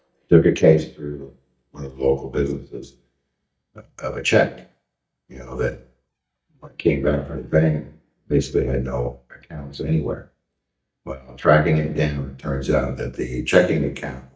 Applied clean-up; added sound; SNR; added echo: neural mask model DeepFilterNet 3.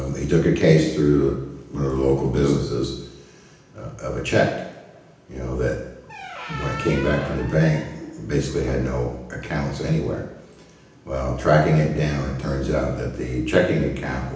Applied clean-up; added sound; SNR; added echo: none; Squeak; 14 dB; reverberation time 0.9 s.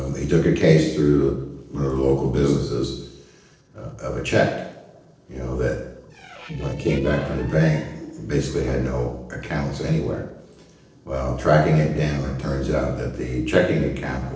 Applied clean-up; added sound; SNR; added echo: neural separator model SepFormer DNS4.